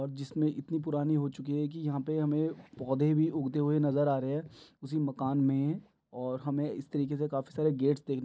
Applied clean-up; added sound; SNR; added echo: none; none; none; none.